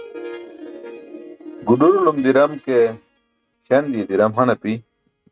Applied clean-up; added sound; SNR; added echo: neural mask model RNNoise.